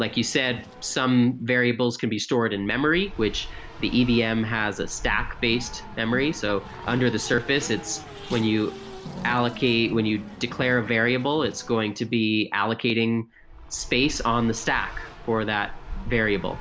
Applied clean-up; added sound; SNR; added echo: none; Race car, auto racing; 13 dB; none.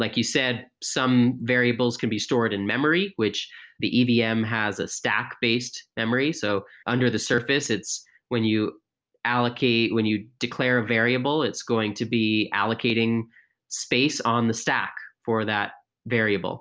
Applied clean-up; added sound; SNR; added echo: none; none; none; none.